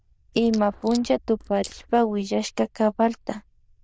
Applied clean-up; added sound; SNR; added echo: neural diffusion model UNIVERSE++.